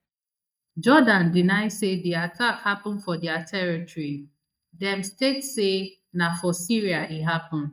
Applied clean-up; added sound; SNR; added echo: neural mask model DeepFilterNet 3.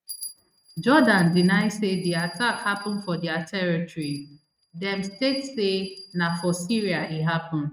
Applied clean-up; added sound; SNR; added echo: neural mask model RNNoise.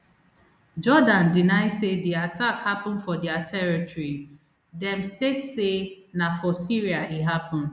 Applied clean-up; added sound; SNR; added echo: none; none; none; none.